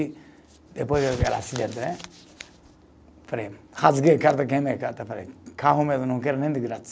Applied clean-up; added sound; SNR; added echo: none; none; none; none.